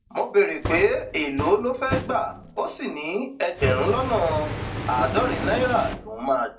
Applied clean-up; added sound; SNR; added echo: none; Fire; 7 dB; reverberation time 0.2 s.